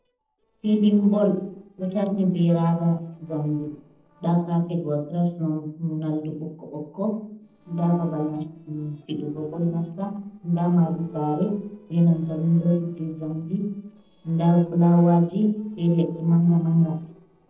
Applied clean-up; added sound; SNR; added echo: neural separator model SepFormer DNS4.